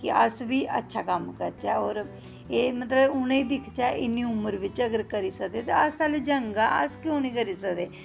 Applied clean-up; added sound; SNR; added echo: none; Guitar; 19 dB; none.